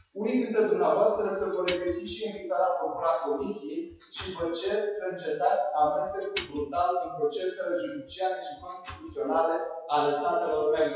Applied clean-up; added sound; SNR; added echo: classical method WPE with log-MMSE.